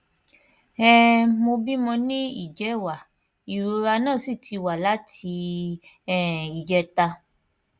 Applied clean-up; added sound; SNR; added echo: none; none; none; none.